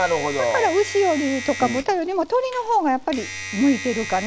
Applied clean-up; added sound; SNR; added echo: none; Domestic sounds, home sounds; 11 dB; none.